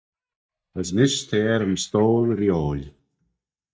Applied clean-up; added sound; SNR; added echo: neural mask model DeepFilterNet 3.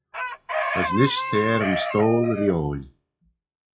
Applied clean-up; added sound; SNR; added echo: classical method WPE with log-MMSE.